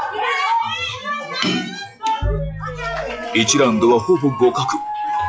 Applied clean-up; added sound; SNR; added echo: classical method log-MMSE.